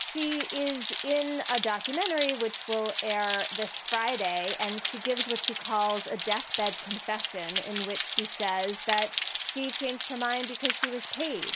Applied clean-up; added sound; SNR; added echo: none; Rain; -3 dB; none.